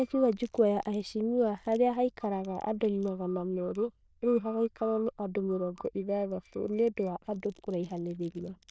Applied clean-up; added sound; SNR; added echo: neural diffusion model UNIVERSE++.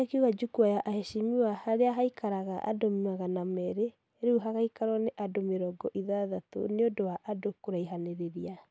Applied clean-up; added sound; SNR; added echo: none; none; none; none.